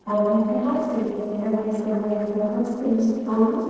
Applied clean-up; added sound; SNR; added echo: neural separator model SepFormer DNS4.